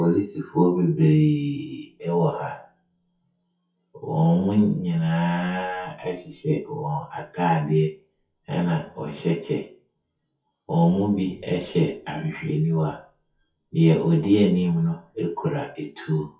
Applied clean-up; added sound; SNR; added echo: classical method WPE with log-MMSE.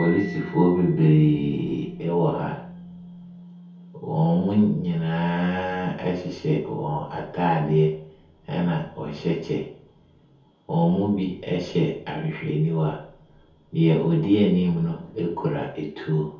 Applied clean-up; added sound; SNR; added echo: none; Mallet percussion; 18 dB; reverberation time 0.6 s.